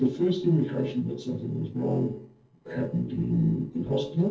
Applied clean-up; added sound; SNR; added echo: neural separator model SepFormer DNS4.